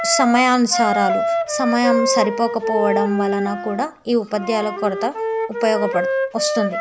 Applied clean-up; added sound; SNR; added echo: none; Wind instrument, woodwind instrument; 2 dB; none.